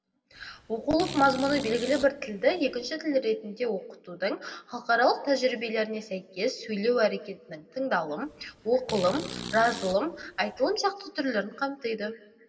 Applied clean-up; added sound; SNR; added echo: none; Fart; 12 dB; reverberation time 1.5 s.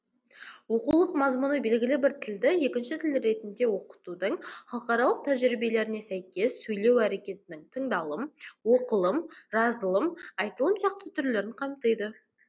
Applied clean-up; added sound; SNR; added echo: none; none; none; none.